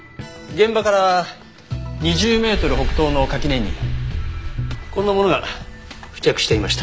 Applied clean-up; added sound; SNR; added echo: none; none; none; none.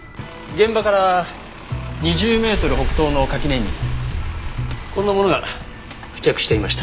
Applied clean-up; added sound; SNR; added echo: none; Bus; 17 dB; none.